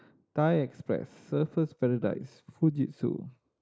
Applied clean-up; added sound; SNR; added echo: neural mask model Resemble Enhance denoiser.